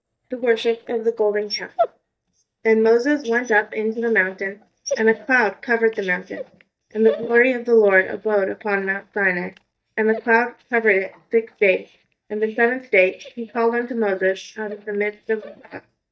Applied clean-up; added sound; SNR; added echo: neural mask model DeepFilterNet 3.